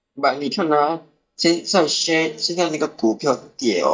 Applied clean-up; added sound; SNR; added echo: neural mask model DeepFilterNet 3.